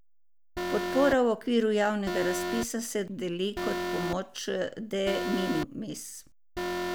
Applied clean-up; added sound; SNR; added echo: none; Alarm; 5 dB; none.